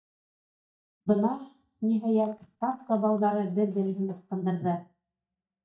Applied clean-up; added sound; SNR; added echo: neural mask model DeepFilterNet 3.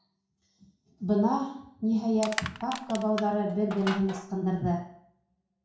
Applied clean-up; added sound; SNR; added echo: none; Crushing; 10 dB; reverberation time 0.6 s.